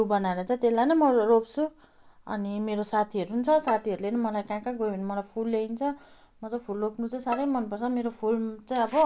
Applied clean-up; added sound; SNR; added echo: none; Bowed string instrument; 19 dB; none.